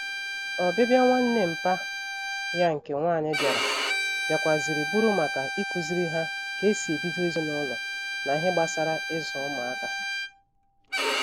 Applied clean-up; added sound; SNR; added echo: none; Bowed string instrument; 3 dB; none.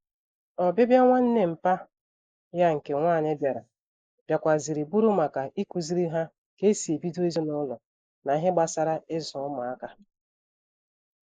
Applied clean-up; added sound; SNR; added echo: neural mask model Resemble Enhance denoiser.